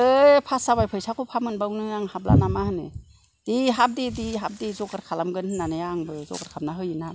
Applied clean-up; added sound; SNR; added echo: none; none; none; none.